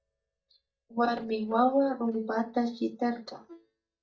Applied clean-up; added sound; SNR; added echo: neural mask model DeepFilterNet 3.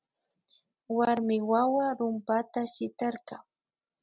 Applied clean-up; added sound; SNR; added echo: none; none; none; none.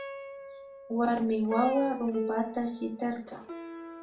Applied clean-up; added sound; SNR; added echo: none; Plucked string instrument; 10 dB; reverberation time 0.4 s.